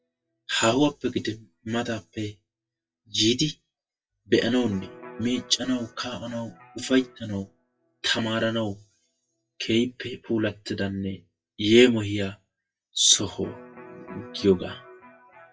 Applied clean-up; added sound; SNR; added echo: classical method WPE with log-MMSE.